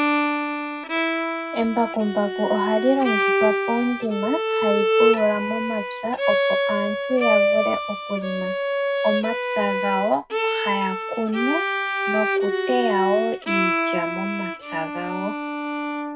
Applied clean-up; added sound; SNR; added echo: none; Bowed string instrument; -2 dB; reverberation time 0.4 s.